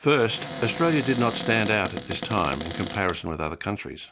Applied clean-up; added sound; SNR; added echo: none; Cupboard open or close; 9 dB; none.